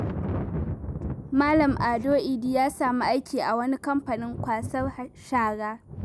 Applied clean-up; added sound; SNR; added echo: none; Thunder; 8 dB; none.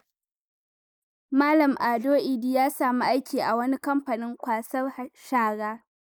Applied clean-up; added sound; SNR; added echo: neural mask model Resemble Enhance denoiser.